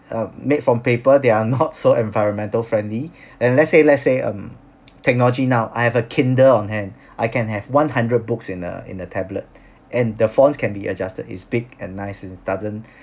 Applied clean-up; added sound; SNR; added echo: none; none; none; none.